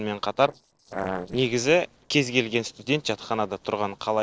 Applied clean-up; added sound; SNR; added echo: neural separator model SepFormer DNS4.